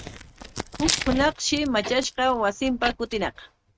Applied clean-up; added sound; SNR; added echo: neural mask model RNNoise.